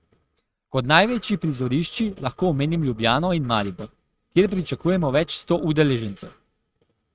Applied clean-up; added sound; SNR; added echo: neural mask model RNNoise.